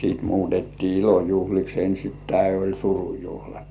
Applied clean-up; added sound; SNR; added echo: none; none; none; none.